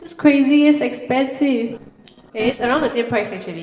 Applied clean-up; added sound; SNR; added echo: neural separator model SepFormer DNS4.